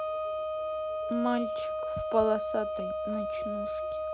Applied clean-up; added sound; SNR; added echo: none; Wind instrument, woodwind instrument; -1 dB; none.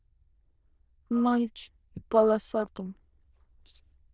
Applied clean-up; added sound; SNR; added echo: neural diffusion model UNIVERSE++.